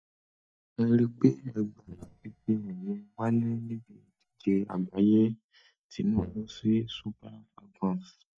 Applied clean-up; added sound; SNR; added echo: neural mask model DeepFilterNet 3.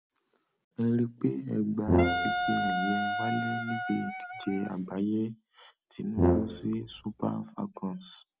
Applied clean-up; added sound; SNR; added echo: none; Brass instrument + Wind instrument, woodwind instrument; -3 dB; none.